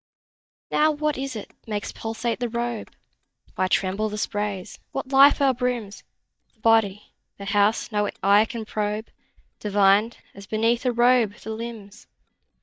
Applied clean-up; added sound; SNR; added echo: neural mask model DeepFilterNet 3.